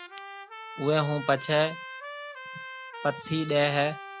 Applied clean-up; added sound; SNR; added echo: none; Trumpet; 12 dB; none.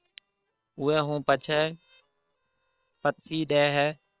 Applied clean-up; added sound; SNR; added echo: neural separator model SepFormer WHAM!.